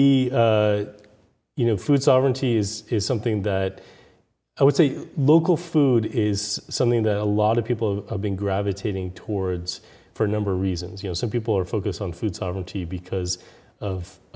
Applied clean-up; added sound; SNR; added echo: none; none; none; none.